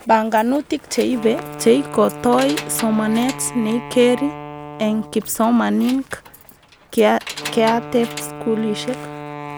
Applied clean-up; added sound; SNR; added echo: none; Keys jangling + Wind instrument, woodwind instrument; 13 dB; none.